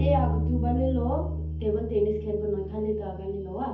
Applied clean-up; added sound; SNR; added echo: none; Bass guitar; 1 dB; reverberation time 0.5 s.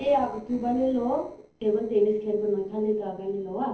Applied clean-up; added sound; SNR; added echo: neural separator model SepFormer DNS4.